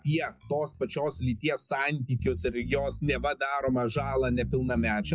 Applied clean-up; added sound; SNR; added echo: classical method log-MMSE.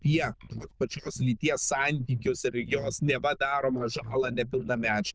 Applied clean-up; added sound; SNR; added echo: neural diffusion model UNIVERSE++.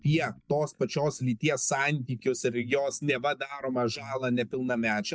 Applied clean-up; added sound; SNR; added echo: neural mask model DeepFilterNet 3.